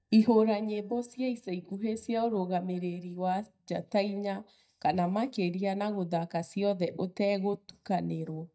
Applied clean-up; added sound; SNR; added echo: neural mask model DeepFilterNet 3.